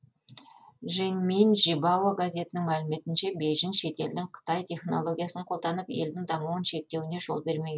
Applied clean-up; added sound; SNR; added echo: none; none; none; none.